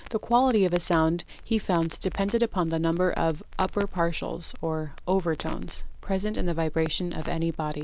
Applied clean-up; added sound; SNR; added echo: none; Crackle; 7 dB; none.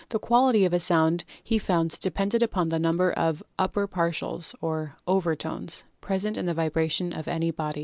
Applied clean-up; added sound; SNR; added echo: none; none; none; none.